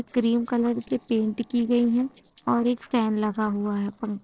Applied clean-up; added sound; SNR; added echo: neural separator model SepFormer DNS4.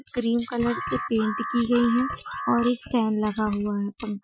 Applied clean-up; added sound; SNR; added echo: classical method Wiener filter.